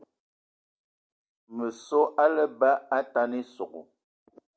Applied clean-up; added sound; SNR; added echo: none; none; none; none.